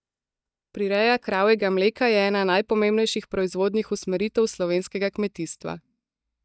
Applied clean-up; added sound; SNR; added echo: neural mask model DeepFilterNet 3.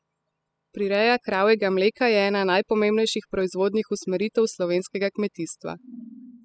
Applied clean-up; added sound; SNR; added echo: classical method spectral subtraction.